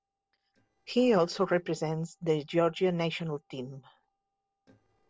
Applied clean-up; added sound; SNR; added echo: neural separator model SepFormer DNS4.